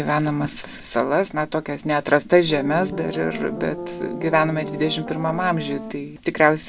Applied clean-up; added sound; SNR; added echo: none; Piano; 10 dB; none.